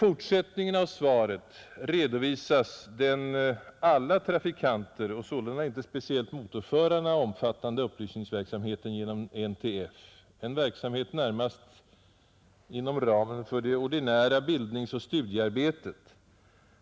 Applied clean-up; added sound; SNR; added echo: none; none; none; none.